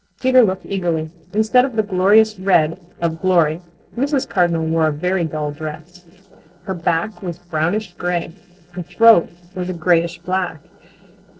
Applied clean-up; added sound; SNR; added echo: neural separator model SepFormer DNS4.